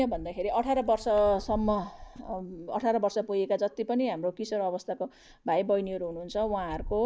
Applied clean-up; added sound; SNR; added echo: none; Wind; 17 dB; none.